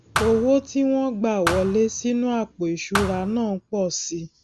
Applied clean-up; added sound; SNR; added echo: none; Thump, thud; 9 dB; none.